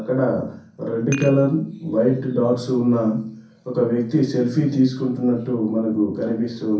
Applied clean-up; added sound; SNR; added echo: none; Dishes, pots, and pans; 17 dB; reverberation time 0.6 s.